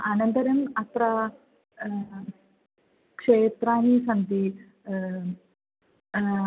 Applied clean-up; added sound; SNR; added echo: none; none; none; none.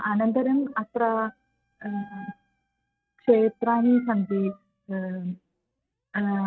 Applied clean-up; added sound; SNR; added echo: neural mask model RNNoise.